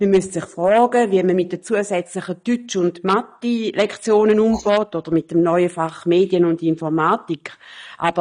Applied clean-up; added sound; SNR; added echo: neural mask model DeepFilterNet 3.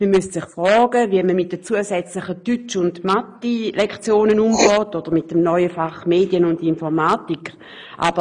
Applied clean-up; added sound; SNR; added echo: neural mask model Resemble Enhance denoiser.